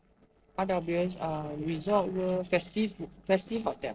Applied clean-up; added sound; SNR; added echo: neural separator model SepFormer DNS4.